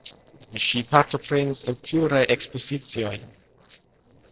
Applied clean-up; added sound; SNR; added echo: neural separator model SepFormer DNS4.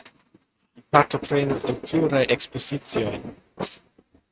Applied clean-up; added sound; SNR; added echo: neural mask model RNNoise.